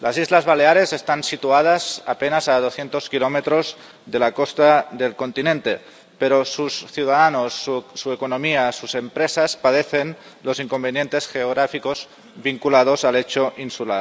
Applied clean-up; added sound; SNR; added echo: none; none; none; none.